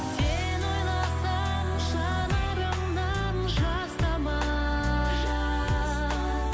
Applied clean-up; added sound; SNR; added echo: none; none; none; none.